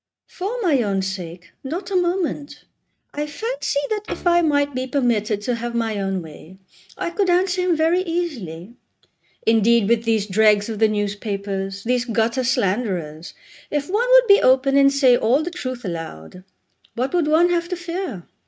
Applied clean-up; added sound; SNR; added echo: neural mask model RNNoise.